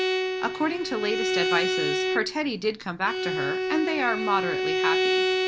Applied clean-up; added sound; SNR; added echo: none; Bowed string instrument; -2 dB; none.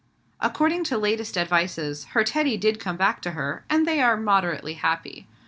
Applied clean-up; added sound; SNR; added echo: none; none; none; none.